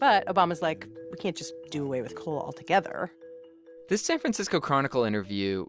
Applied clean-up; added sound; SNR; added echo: none; none; none; none.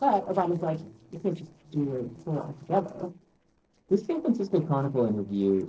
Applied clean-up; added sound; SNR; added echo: neural separator model SepFormer DNS4.